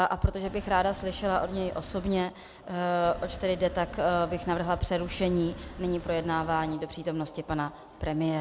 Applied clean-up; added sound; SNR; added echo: none; Wind; 13 dB; none.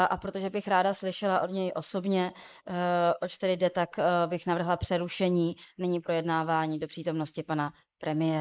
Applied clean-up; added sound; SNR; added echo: neural mask model Resemble Enhance denoiser.